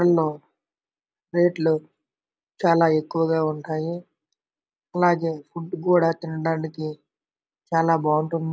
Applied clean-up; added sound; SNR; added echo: none; none; none; none.